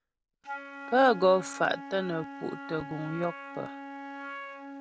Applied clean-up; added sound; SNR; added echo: none; Wind instrument, woodwind instrument; 11 dB; none.